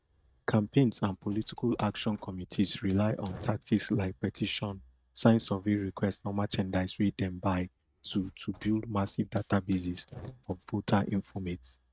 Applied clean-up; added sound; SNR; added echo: neural mask model RNNoise.